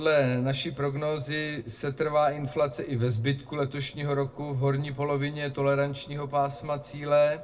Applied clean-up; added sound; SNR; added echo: neural separator model SepFormer DNS4.